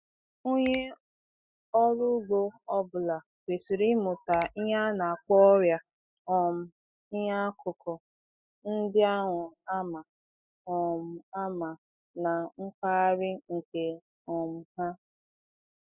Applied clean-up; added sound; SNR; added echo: classical method spectral subtraction.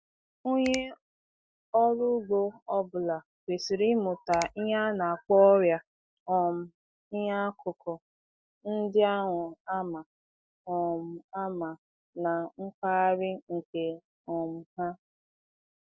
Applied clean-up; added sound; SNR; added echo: none; Finger snapping; 17 dB; none.